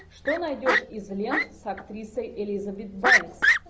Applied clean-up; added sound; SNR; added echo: none; Fowl; -5 dB; none.